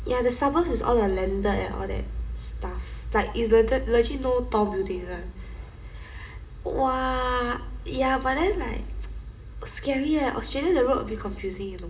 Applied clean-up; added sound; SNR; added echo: none; none; none; reverberation time 1.6 s.